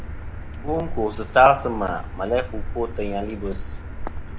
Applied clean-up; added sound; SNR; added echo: none; Motor vehicle (road); 6 dB; none.